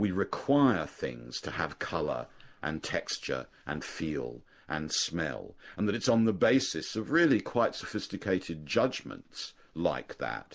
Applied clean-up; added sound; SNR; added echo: none; none; none; none.